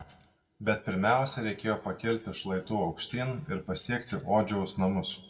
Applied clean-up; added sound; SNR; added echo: none; none; none; reverberation time 1.2 s.